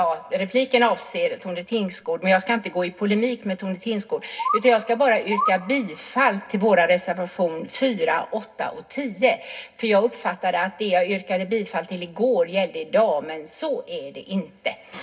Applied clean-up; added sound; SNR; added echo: none; Bird; 7 dB; reverberation time 0.2 s.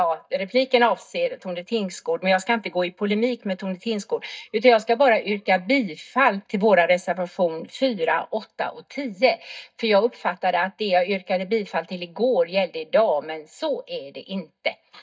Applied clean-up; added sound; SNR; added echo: neural mask model DeepFilterNet 3.